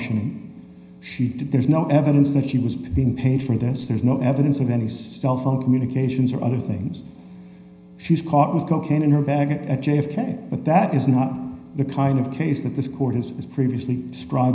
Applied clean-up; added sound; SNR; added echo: none; none; none; reverberation time 0.9 s.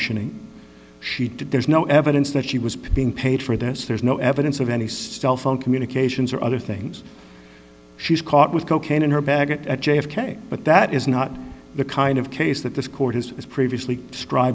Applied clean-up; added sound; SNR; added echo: none; none; none; none.